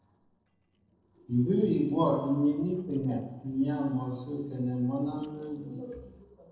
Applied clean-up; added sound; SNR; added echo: neural separator model SepFormer DNS4.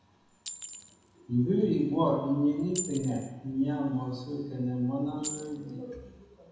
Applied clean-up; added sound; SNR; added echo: none; Chink, clink; 14 dB; reverberation time 1.1 s.